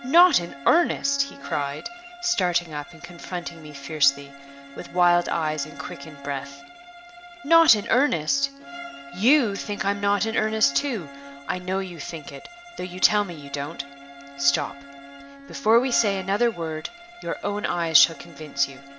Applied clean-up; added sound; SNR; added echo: none; Bowed string instrument + Bowed string instrument; 16 dB; none.